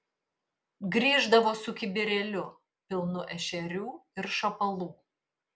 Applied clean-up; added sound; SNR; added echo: none; none; none; none.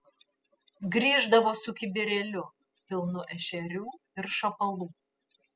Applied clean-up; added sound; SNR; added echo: classical method spectral subtraction.